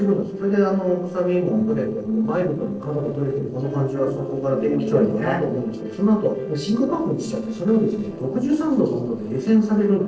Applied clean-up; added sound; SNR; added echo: neural separator model SepFormer DNS4.